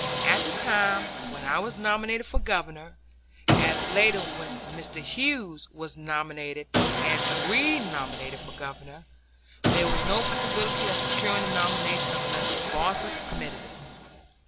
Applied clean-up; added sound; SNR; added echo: none; Sawing; 1 dB; none.